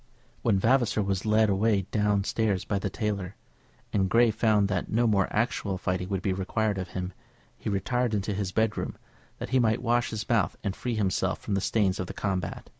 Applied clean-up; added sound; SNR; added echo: none; none; none; none.